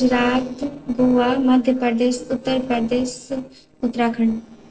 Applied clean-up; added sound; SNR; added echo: neural separator model SepFormer DNS4.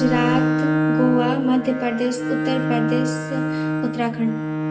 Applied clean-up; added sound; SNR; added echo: none; Bowed string instrument; -1 dB; reverberation time 1.6 s.